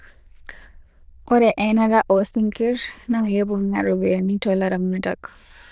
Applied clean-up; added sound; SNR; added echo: neural diffusion model UNIVERSE++.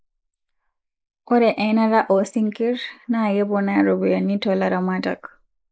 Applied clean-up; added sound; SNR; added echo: neural mask model Resemble Enhance denoiser.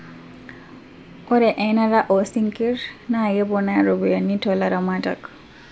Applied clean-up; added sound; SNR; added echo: none; none; none; none.